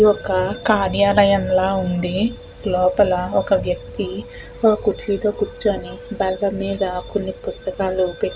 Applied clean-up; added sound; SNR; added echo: none; none; none; none.